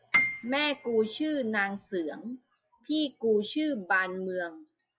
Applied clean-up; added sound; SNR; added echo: classical method log-MMSE.